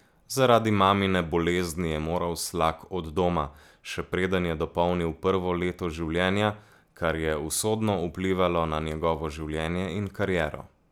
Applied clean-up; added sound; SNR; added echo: none; none; none; none.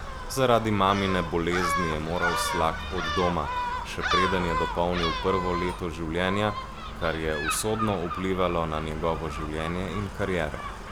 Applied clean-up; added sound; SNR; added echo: none; Gull, seagull; 3 dB; none.